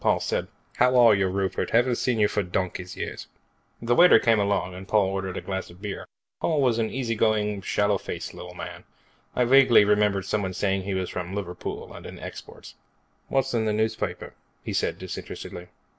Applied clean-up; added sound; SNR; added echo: none; none; none; none.